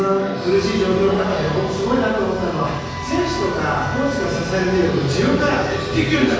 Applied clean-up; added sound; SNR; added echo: none; Wind instrument, woodwind instrument; 14 dB; reverberation time 1.3 s.